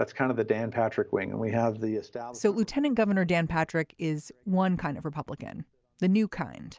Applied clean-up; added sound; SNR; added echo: none; none; none; none.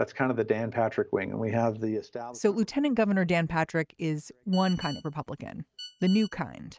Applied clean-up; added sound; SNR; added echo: neural mask model RNNoise.